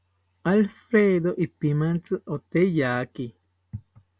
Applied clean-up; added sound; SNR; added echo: none; none; none; none.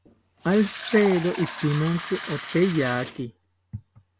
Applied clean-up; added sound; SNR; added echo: none; Fill (with liquid); 12 dB; none.